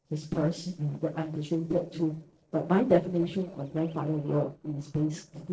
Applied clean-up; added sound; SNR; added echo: neural separator model SepFormer DNS4.